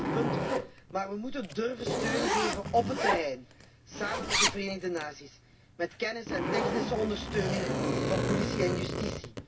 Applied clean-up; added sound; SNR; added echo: none; Zipper (clothing); -2 dB; reverberation time 0.4 s.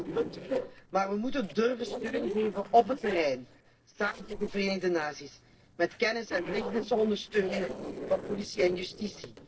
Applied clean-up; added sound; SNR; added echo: neural separator model SepFormer DNS4.